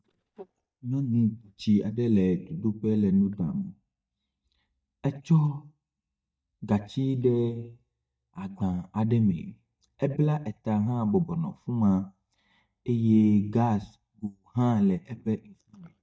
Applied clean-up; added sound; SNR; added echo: neural mask model DeepFilterNet 3.